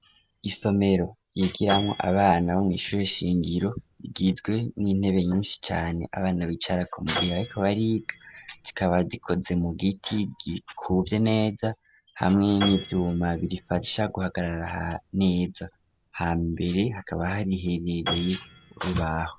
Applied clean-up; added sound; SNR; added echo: none; Piano; 15 dB; none.